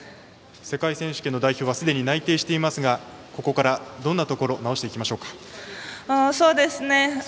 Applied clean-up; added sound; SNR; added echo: none; none; none; none.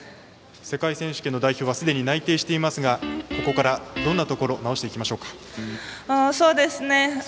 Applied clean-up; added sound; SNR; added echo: none; Guitar; 10 dB; none.